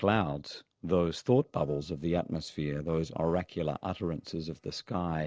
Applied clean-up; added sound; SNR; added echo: neural separator model SepFormer DNS4.